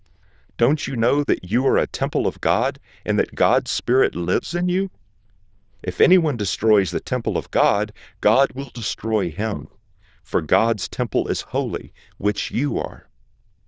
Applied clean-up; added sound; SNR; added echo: neural diffusion model UNIVERSE++.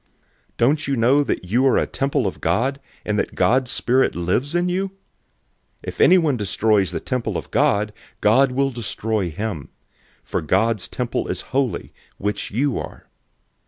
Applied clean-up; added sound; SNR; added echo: none; none; none; none.